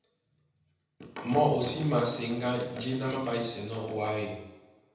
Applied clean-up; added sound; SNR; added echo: none; none; none; reverberation time 0.9 s.